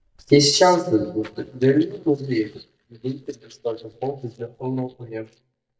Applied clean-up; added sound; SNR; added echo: neural mask model DeepFilterNet 3.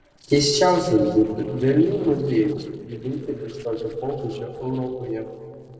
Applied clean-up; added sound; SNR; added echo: neural separator model SepFormer DNS4.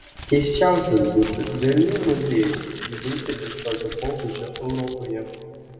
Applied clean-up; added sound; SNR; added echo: none; Crumpling, crinkling; 12 dB; reverberation time 2.4 s.